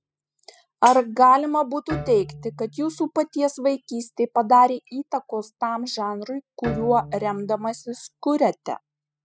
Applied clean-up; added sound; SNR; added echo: classical method spectral subtraction.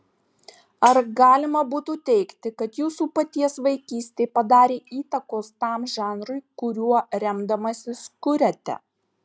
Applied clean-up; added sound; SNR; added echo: none; none; none; none.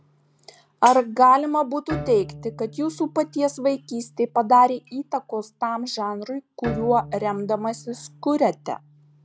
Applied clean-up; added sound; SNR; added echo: none; Bowed string instrument; 17 dB; none.